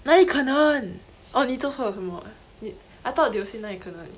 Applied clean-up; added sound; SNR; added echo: none; none; none; none.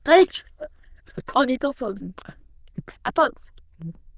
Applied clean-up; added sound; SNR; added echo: neural diffusion model UNIVERSE++.